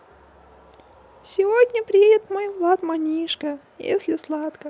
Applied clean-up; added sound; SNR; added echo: none; none; none; none.